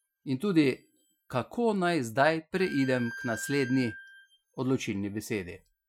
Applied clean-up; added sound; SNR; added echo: classical method Wiener filter.